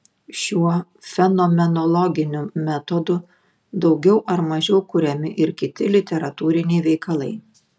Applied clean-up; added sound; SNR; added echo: none; none; none; none.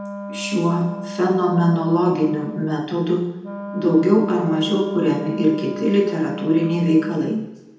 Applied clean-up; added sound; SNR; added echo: none; Wind instrument, woodwind instrument; 12 dB; reverberation time 0.9 s.